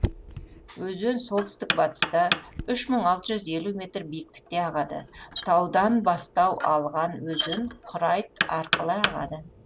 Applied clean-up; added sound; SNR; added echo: none; Knock; 7 dB; none.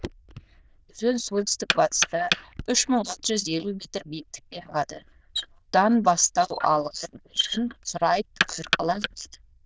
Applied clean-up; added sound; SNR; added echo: neural diffusion model UNIVERSE++.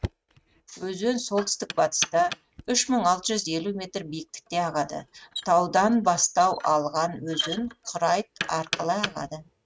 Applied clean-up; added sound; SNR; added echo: neural mask model RNNoise.